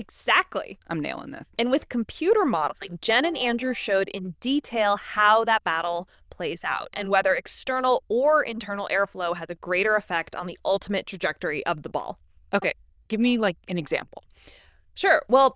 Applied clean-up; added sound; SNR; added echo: neural diffusion model UNIVERSE++.